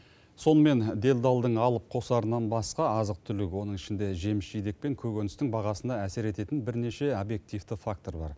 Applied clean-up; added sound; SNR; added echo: none; none; none; none.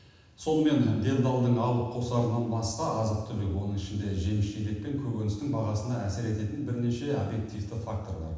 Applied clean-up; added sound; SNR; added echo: none; none; none; reverberation time 1.1 s.